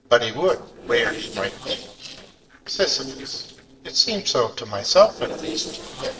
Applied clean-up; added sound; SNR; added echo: neural separator model SepFormer DNS4.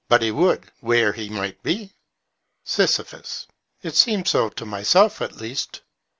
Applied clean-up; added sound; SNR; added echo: none; none; none; none.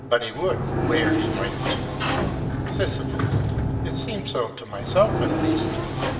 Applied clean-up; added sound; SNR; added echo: none; Sliding door; -3 dB; reverberation time 1.0 s.